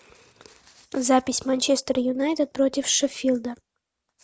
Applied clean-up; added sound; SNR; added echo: none; none; none; none.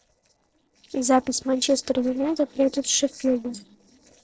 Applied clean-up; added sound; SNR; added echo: neural separator model SepFormer DNS4.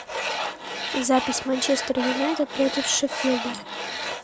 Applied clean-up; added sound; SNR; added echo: none; Tools; 4 dB; none.